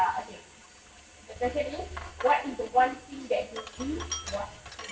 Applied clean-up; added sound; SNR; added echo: none; Sink (filling or washing); 14 dB; reverberation time 0.7 s.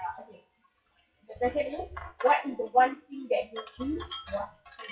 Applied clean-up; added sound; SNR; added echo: classical method WPE with log-MMSE.